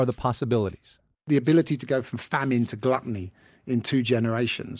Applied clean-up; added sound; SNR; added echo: neural mask model Resemble Enhance denoiser.